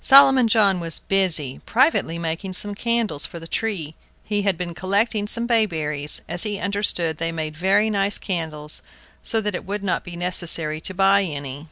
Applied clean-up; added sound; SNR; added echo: none; none; none; none.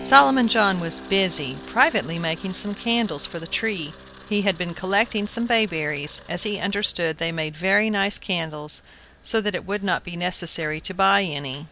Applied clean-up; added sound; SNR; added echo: none; Keyboard (musical) + Camera; 18 dB; none.